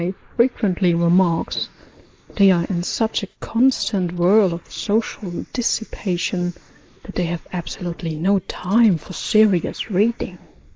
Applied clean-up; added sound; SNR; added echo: neural mask model Resemble Enhance denoiser.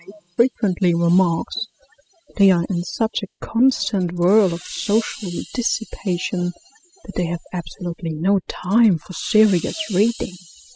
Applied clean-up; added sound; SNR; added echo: classical method spectral subtraction.